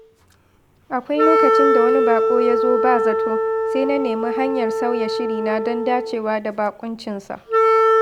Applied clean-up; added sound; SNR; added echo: none; Wind instrument, woodwind instrument; -4 dB; none.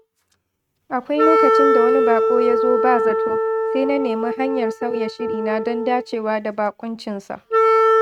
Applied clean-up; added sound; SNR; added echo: neural mask model RNNoise.